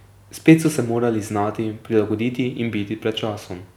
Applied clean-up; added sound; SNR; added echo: none; none; none; none.